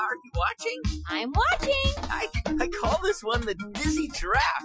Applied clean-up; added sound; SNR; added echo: classical method Wiener filter.